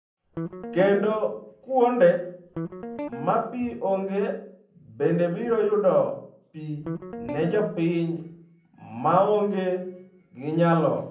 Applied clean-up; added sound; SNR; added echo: none; Guitar; 10 dB; reverberation time 0.6 s.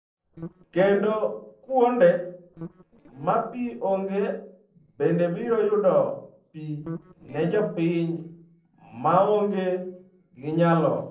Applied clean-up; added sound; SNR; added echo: neural separator model SepFormer DNS4.